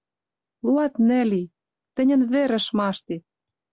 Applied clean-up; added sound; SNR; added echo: none; none; none; none.